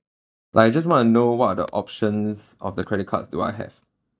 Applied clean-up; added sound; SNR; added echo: neural mask model DeepFilterNet 3.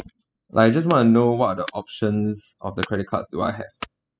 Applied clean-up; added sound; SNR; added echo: classical method spectral subtraction.